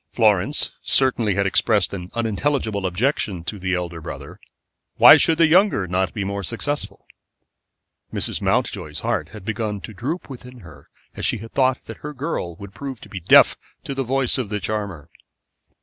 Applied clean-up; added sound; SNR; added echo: none; none; none; none.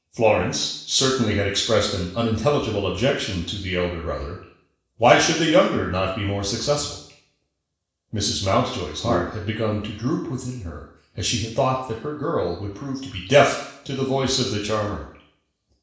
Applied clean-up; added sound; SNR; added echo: neural separator model SepFormer DNS4.